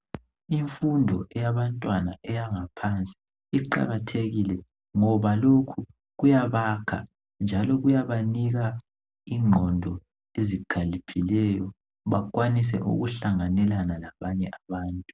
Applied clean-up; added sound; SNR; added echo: none; none; none; none.